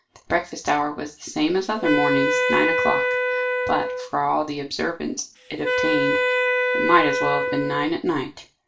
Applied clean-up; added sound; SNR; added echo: none; Wind instrument, woodwind instrument; -1 dB; reverberation time 0.3 s.